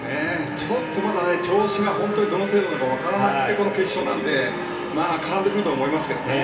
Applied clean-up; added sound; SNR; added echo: none; Wind instrument, woodwind instrument; 9 dB; reverberation time 2.5 s.